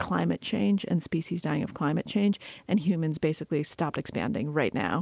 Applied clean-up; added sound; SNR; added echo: none; none; none; none.